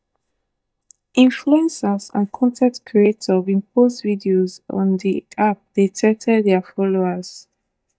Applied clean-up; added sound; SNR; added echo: neural mask model DeepFilterNet 3.